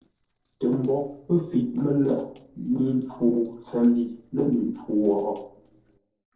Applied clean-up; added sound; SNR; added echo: neural separator model SepFormer DNS4.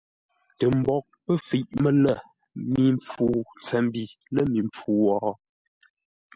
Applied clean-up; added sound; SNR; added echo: none; none; none; none.